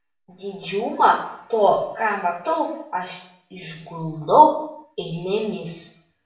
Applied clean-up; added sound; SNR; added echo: none; none; none; reverberation time 0.6 s.